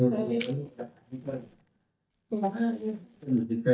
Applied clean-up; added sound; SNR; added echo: neural mask model DeepFilterNet 3.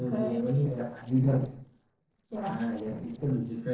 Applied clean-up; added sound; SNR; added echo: neural separator model SepFormer DNS4.